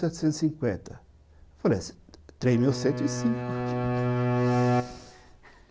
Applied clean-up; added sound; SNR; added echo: none; Bowed string instrument; -2 dB; none.